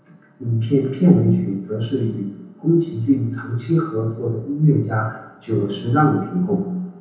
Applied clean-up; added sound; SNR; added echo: none; none; none; reverberation time 0.9 s.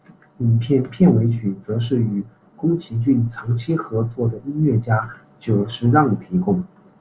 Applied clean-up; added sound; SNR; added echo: none; none; none; none.